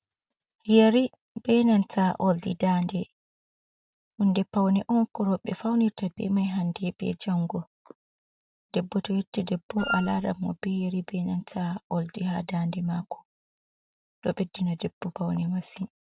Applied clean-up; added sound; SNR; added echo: none; Wind instrument, woodwind instrument; 6 dB; none.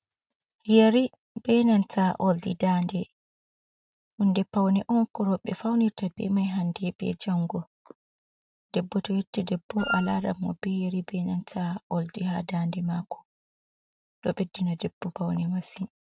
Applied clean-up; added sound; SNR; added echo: neural mask model RNNoise.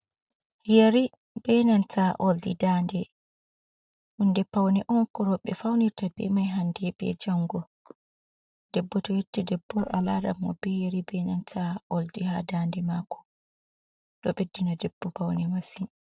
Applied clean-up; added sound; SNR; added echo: neural separator model SepFormer DNS4.